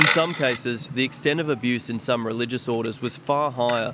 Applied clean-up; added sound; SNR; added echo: none; Coin (dropping); 6 dB; none.